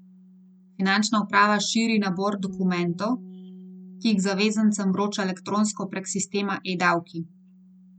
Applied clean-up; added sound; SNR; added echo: none; Bass guitar; 20 dB; none.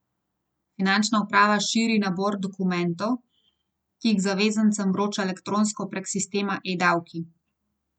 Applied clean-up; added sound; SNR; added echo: none; none; none; none.